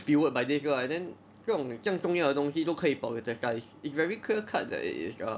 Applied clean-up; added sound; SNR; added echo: none; none; none; none.